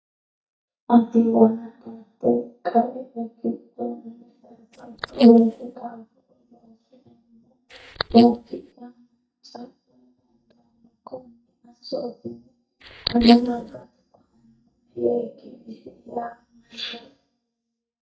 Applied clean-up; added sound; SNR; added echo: neural mask model DeepFilterNet 3.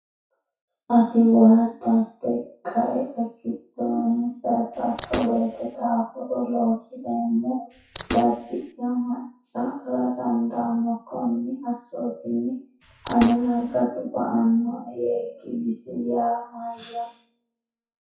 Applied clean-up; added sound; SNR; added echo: classical method WPE with log-MMSE.